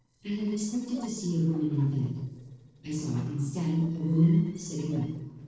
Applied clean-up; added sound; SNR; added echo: neural separator model SepFormer DNS4.